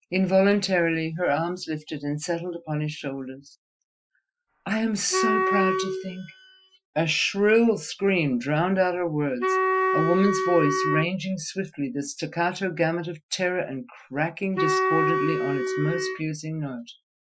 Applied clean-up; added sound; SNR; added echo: classical method Wiener filter.